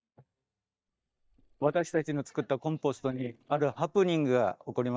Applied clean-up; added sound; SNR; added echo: neural mask model DeepFilterNet 3.